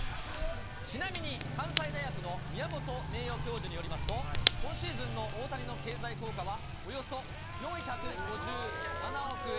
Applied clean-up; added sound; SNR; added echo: none; Fire / Rain; -2 dB; none.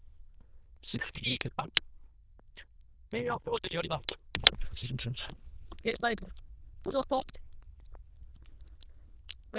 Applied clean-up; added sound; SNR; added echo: neural diffusion model UNIVERSE++.